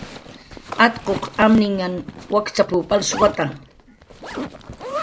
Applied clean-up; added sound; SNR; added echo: none; Zipper (clothing); 12 dB; none.